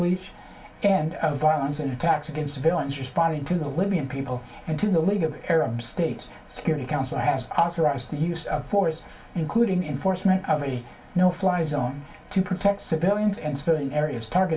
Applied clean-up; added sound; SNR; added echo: none; none; none; reverberation time 0.3 s.